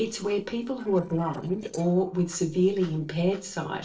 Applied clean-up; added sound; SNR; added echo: neural separator model SepFormer DNS4.